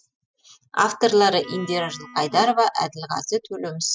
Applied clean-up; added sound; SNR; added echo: classical method spectral subtraction.